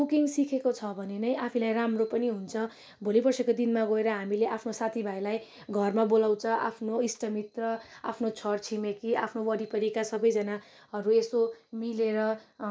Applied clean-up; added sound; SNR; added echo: none; none; none; none.